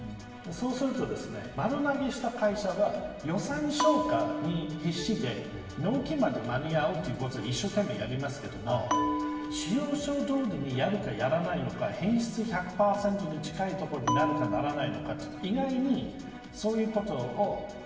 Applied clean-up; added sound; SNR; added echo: none; Bell; 5 dB; reverberation time 1.2 s.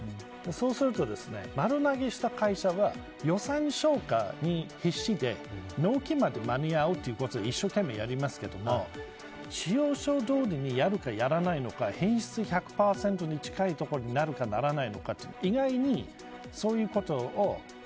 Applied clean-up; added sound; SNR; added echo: none; none; none; none.